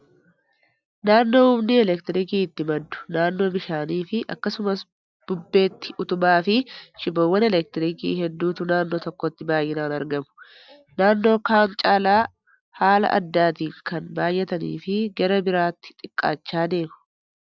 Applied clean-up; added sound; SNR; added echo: none; none; none; none.